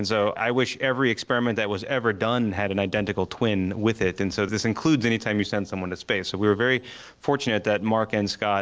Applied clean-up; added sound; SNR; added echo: neural separator model SepFormer DNS4.